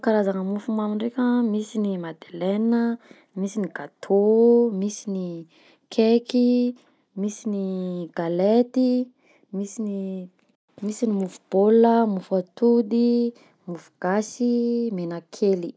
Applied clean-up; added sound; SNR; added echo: none; none; none; none.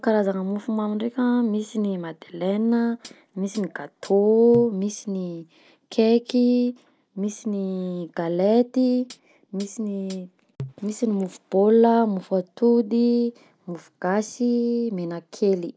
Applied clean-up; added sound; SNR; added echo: none; Hi-hat; 19 dB; none.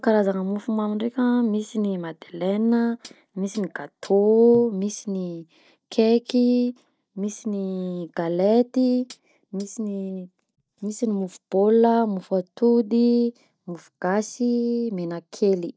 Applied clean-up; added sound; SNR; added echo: neural mask model DeepFilterNet 3.